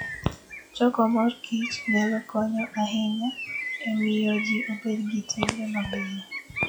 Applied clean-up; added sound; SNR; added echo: classical method log-MMSE.